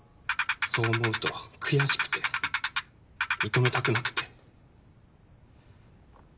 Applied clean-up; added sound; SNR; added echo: none; Ratchet, pawl; -2 dB; none.